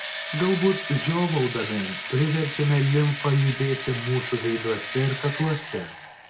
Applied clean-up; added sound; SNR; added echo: none; Engine / Drill; 7 dB; reverberation time 0.4 s.